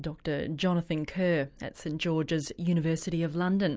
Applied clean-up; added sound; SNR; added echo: none; none; none; none.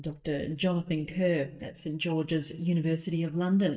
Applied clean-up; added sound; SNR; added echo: neural mask model DeepFilterNet 3.